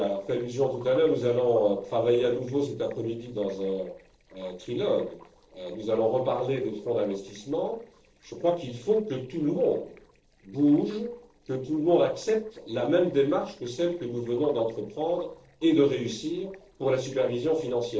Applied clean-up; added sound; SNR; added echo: neural separator model SepFormer DNS4.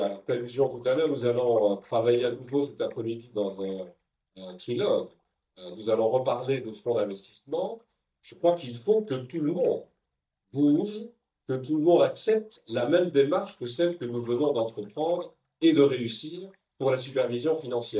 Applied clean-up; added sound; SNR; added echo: neural mask model DeepFilterNet 3.